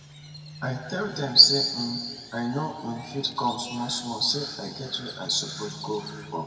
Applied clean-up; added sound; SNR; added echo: none; Crow; 17 dB; reverberation time 2.1 s.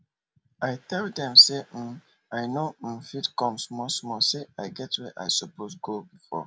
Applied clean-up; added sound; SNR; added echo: none; none; none; none.